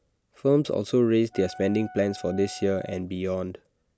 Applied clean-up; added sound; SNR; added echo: none; Wind instrument, woodwind instrument; 19 dB; none.